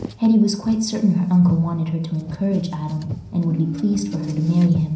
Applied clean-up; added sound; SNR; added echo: none; Car; 14 dB; reverberation time 0.6 s.